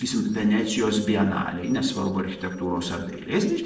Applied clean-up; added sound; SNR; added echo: neural separator model SepFormer DNS4.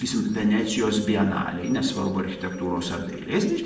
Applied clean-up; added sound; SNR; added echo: none; Glass; 19 dB; reverberation time 0.7 s.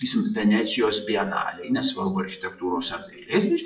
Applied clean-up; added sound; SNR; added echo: classical method WPE with log-MMSE.